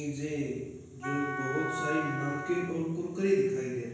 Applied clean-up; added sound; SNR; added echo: none; Wind instrument, woodwind instrument; 5 dB; reverberation time 1.0 s.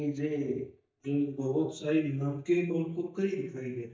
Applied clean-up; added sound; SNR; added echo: neural mask model DeepFilterNet 3.